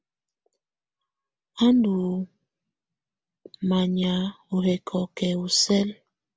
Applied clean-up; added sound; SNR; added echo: none; none; none; none.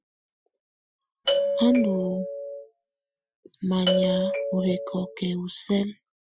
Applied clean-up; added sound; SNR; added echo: classical method Wiener filter.